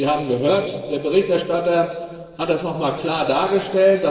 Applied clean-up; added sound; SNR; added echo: neural separator model SepFormer DNS4.